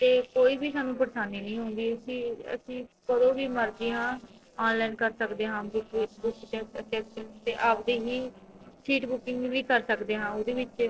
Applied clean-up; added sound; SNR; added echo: neural separator model SepFormer DNS4.